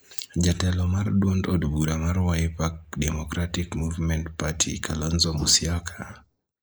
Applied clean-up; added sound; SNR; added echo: neural mask model Resemble Enhance denoiser.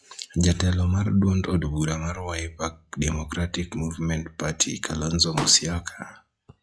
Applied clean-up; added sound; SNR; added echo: classical method log-MMSE.